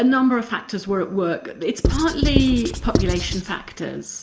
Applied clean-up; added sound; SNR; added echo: none; Writing; 0 dB; reverberation time 2.0 s.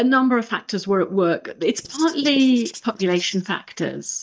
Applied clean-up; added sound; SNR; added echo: neural mask model DeepFilterNet 3.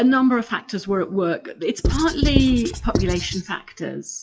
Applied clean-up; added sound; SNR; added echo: classical method WPE with log-MMSE.